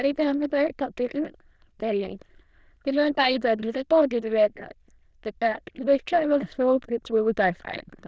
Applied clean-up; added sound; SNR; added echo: neural diffusion model UNIVERSE++.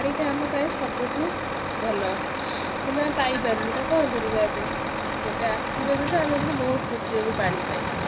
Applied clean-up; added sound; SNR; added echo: none; Truck; 1 dB; none.